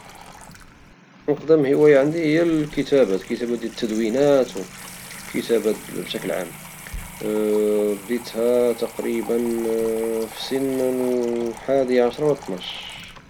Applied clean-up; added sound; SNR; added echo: none; Sink (filling or washing) / Water tap, faucet; 18 dB; none.